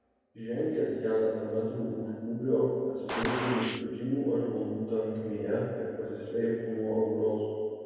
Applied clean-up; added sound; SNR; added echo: none; Gunshot, gunfire; 4 dB; reverberation time 2.2 s.